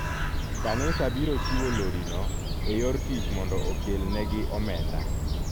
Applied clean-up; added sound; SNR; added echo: none; Bird; -4 dB; none.